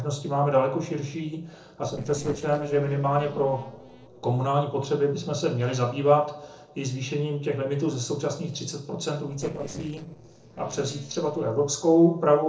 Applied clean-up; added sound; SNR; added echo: neural separator model SepFormer DNS4.